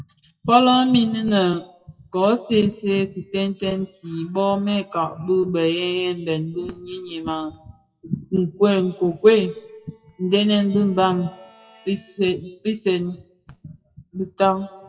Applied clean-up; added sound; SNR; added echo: classical method WPE with log-MMSE.